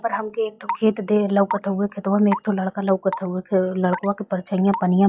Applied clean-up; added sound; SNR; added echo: classical method log-MMSE.